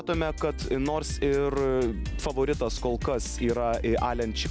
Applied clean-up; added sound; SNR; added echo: none; none; none; none.